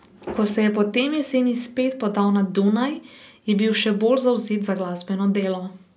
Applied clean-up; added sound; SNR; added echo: none; none; none; none.